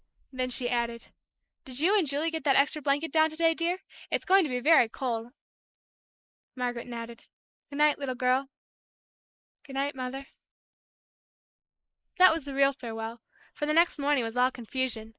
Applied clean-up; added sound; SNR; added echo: neural mask model Resemble Enhance denoiser.